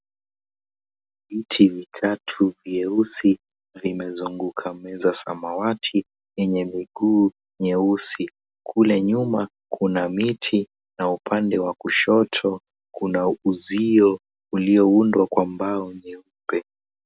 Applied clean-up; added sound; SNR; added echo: none; none; none; none.